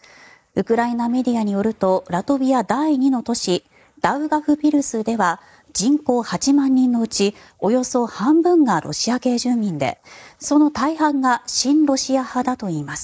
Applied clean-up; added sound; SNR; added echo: neural mask model Resemble Enhance denoiser.